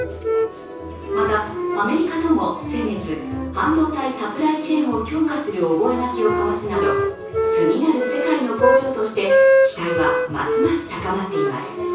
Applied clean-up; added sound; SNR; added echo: none; Wind instrument, woodwind instrument; 0 dB; reverberation time 0.6 s.